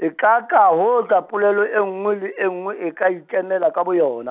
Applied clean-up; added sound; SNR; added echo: none; none; none; none.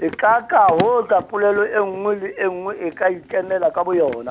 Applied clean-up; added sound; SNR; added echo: none; Run; 17 dB; none.